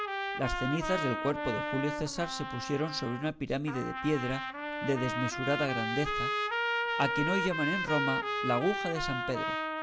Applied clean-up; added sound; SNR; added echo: none; Trumpet; 1 dB; none.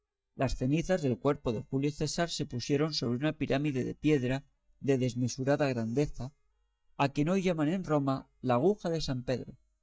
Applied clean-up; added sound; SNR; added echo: neural mask model DeepFilterNet 3.